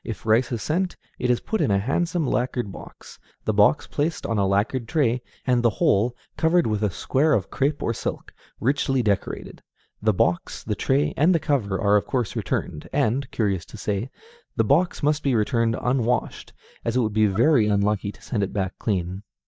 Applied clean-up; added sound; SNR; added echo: neural mask model DeepFilterNet 3.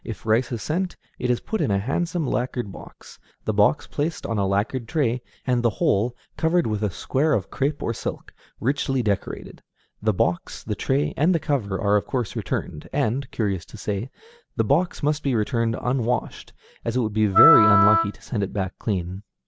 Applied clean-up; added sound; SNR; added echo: none; Wind instrument, woodwind instrument; -2 dB; none.